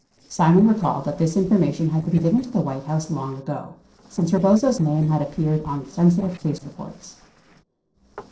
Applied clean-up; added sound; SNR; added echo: neural separator model SepFormer DNS4.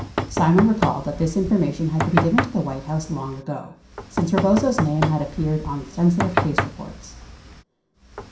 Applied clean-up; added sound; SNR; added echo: none; Knock; 6 dB; reverberation time 0.5 s.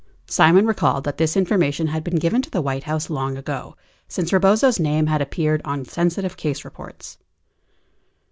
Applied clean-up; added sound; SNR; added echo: none; none; none; none.